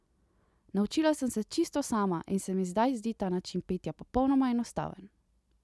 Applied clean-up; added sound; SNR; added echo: none; none; none; none.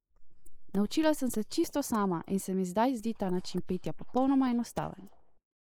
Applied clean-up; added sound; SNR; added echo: neural mask model Resemble Enhance denoiser.